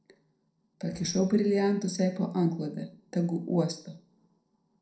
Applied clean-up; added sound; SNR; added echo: neural separator model SepFormer DNS4.